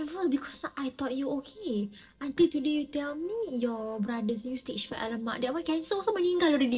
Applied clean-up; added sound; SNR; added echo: neural separator model SepFormer DNS4.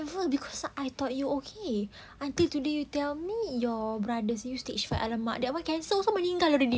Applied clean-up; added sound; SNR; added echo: none; none; none; none.